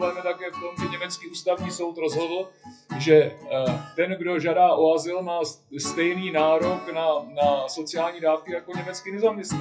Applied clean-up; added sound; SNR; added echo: classical method WPE with log-MMSE.